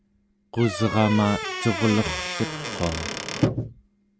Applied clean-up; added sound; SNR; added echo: none; Squeak / Wood; 3 dB; none.